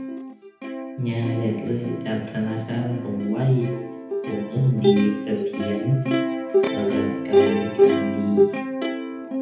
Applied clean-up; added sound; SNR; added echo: none; Plucked string instrument; -1 dB; reverberation time 0.8 s.